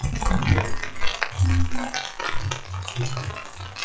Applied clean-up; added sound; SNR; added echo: classical method WPE with log-MMSE.